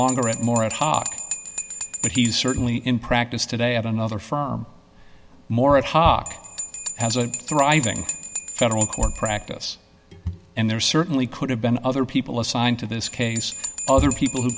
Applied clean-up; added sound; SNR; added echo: none; Bell; 10 dB; none.